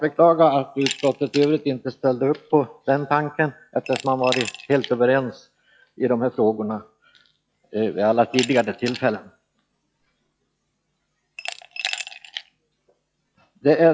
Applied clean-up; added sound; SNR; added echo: classical method log-MMSE.